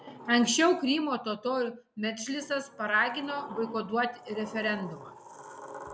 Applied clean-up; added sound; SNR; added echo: none; Sliding door; 16 dB; none.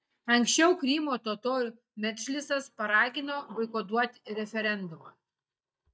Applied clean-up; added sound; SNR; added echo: neural mask model DeepFilterNet 3.